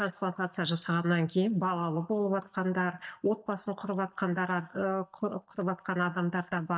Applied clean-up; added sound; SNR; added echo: neural mask model DeepFilterNet 3.